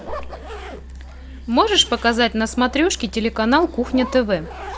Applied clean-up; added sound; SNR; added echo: none; Zipper (clothing); 17 dB; none.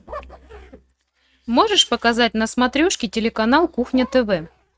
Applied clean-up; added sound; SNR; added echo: neural mask model RNNoise.